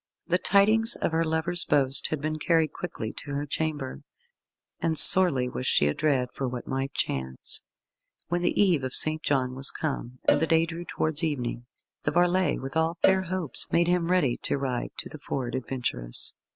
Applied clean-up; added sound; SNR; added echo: none; Cowbell; 8 dB; none.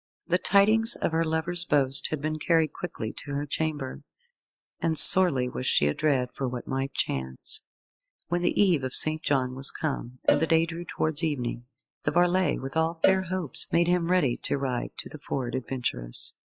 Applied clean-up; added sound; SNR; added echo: classical method log-MMSE.